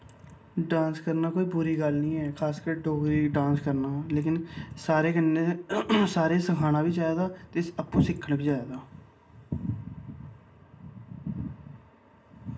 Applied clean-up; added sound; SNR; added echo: none; none; none; reverberation time 0.4 s.